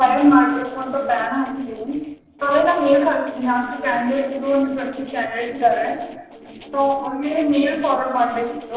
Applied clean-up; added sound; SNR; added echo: neural separator model SepFormer DNS4.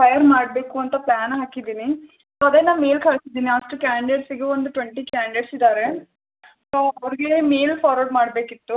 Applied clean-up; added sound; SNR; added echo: none; none; none; none.